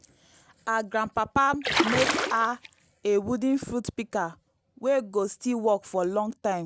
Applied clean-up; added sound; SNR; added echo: none; Splash, splatter; 0 dB; none.